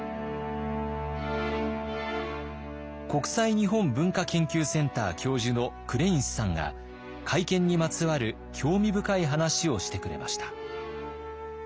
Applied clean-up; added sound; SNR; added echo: none; none; none; none.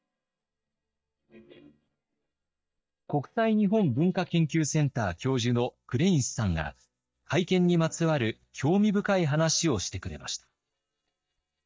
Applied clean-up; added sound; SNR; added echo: neural mask model DeepFilterNet 3.